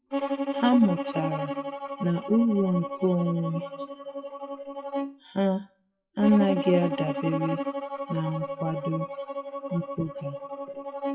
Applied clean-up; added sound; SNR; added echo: classical method WPE with log-MMSE.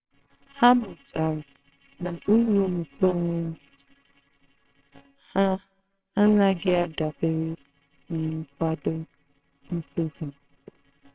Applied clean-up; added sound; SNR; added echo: neural separator model SepFormer WHAMR!.